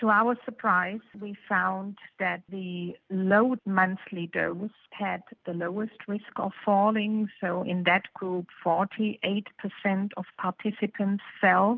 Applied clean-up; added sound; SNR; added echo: none; none; none; none.